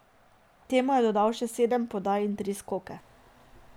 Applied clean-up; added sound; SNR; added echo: none; none; none; none.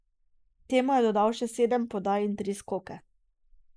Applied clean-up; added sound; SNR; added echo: neural mask model Resemble Enhance denoiser.